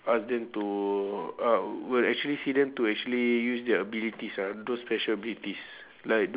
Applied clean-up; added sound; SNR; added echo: none; none; none; none.